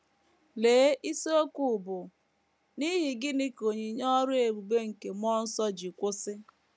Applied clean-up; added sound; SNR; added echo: none; none; none; none.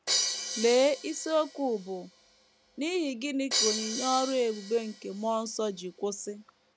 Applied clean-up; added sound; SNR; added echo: none; Crash cymbal; 6 dB; none.